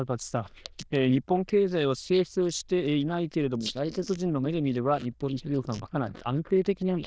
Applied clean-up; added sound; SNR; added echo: neural diffusion model UNIVERSE++.